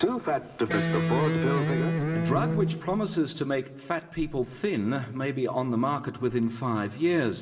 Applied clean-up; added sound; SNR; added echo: none; Electric guitar; -1 dB; reverberation time 0.9 s.